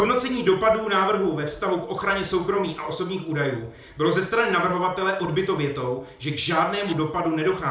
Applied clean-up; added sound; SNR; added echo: none; Domestic sounds, home sounds; 13 dB; reverberation time 0.4 s.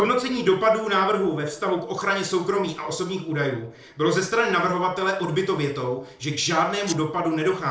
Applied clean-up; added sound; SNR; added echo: neural separator model SepFormer DNS4.